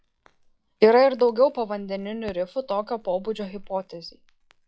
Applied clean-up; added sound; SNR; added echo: classical method log-MMSE.